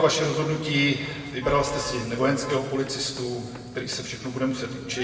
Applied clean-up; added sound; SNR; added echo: none; Motor vehicle (road); 15 dB; reverberation time 2.0 s.